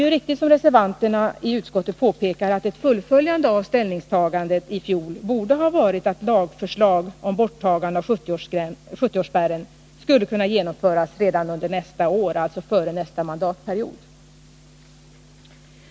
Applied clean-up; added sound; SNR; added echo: none; none; none; none.